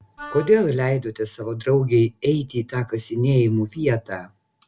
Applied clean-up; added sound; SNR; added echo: none; Wind instrument, woodwind instrument; 17 dB; none.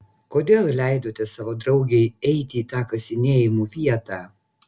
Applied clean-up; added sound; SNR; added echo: none; none; none; none.